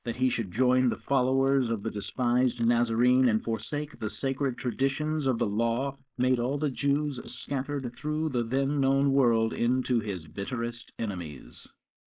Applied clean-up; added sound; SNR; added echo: neural mask model Resemble Enhance denoiser.